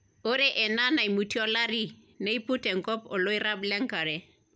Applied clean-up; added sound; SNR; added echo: none; none; none; none.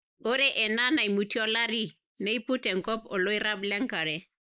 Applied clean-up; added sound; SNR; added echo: neural mask model Resemble Enhance denoiser.